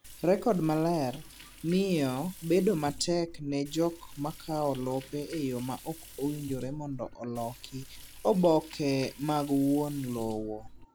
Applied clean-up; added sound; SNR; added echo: none; Liquid; 17 dB; none.